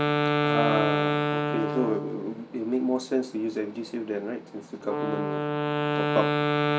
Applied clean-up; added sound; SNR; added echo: none; Wind instrument, woodwind instrument; -3 dB; none.